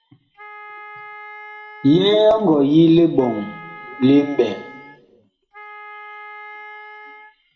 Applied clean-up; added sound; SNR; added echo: none; Wind instrument, woodwind instrument; 19 dB; reverberation time 1.3 s.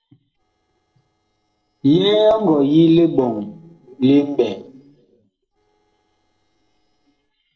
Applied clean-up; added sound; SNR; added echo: neural separator model SepFormer DNS4.